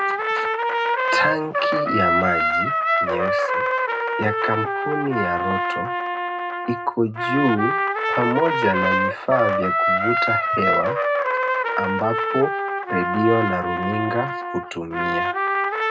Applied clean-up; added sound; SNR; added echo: none; Trumpet; -3 dB; reverberation time 0.2 s.